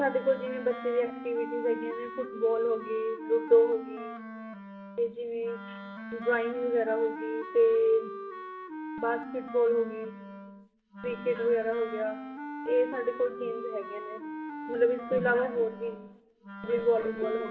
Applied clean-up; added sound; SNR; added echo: none; Wind instrument, woodwind instrument; 11 dB; reverberation time 1.0 s.